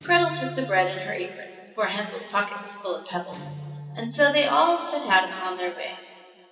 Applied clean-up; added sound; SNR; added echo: none; Guitar; 17 dB; reverberation time 2.4 s.